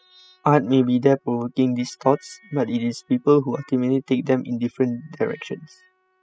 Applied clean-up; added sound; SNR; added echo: classical method spectral subtraction.